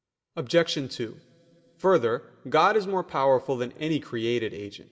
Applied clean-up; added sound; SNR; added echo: none; none; none; reverberation time 1.0 s.